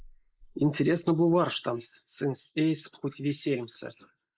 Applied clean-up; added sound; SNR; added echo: neural mask model Resemble Enhance denoiser.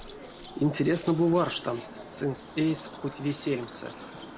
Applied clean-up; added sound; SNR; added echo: none; Bird; 15 dB; none.